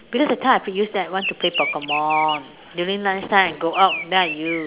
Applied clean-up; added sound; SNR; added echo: none; Bird vocalization, bird call, bird song; 9 dB; none.